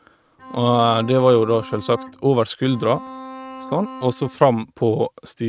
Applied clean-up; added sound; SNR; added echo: neural mask model RNNoise.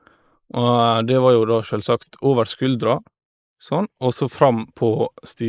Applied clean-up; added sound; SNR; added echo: neural mask model Resemble Enhance denoiser.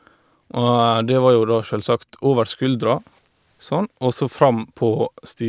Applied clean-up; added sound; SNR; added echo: none; none; none; none.